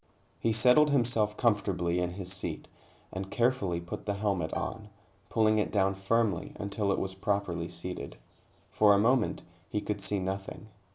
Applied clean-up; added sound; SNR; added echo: none; Bowed string instrument; 16 dB; none.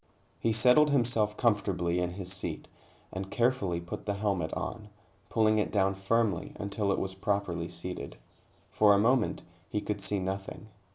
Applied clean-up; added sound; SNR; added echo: none; none; none; none.